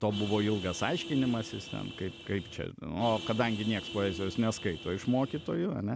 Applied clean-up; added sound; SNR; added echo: none; Vehicle horn, car horn, honking; 11 dB; none.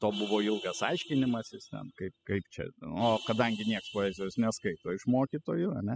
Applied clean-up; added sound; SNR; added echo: classical method spectral subtraction.